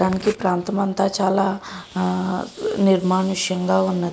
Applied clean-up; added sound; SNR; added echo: none; none; none; none.